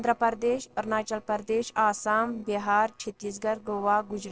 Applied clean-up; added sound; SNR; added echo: neural separator model SepFormer DNS4.